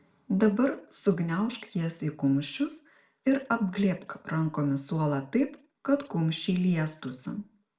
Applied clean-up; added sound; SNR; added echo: none; none; none; reverberation time 0.4 s.